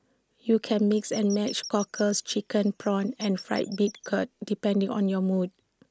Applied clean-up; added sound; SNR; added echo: neural mask model Resemble Enhance denoiser.